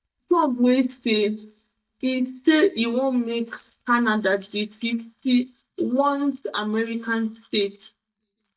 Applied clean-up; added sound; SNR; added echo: neural mask model DeepFilterNet 3.